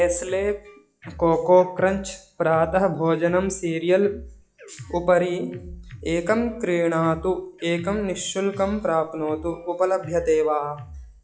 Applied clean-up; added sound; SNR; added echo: classical method log-MMSE.